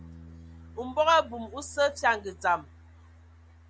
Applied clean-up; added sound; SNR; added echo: none; Bass guitar; 19 dB; none.